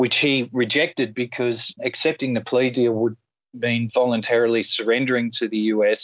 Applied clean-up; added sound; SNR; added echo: none; none; none; none.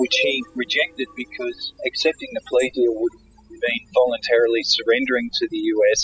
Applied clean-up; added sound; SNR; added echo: classical method spectral subtraction.